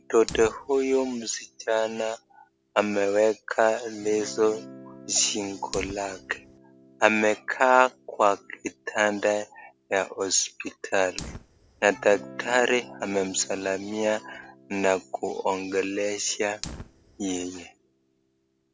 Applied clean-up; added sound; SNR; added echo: none; Fire + Guitar; 20 dB; none.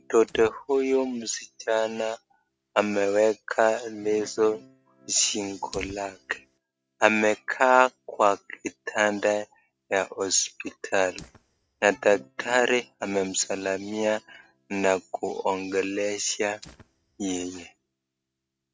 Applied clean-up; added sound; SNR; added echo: neural mask model RNNoise.